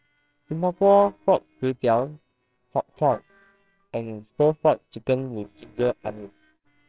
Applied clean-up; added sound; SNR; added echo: neural separator model SepFormer WHAMR!.